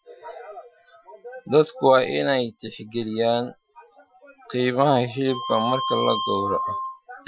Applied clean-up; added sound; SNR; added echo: classical method Wiener filter.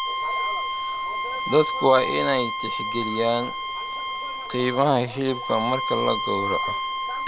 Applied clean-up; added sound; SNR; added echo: none; Bowed string instrument; 3 dB; none.